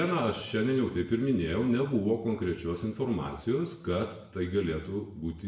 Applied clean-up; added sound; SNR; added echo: none; none; none; reverberation time 0.8 s.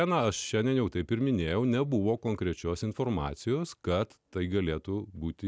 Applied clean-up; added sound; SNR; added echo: none; none; none; none.